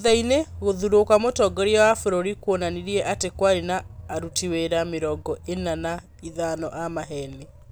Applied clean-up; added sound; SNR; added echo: none; none; none; none.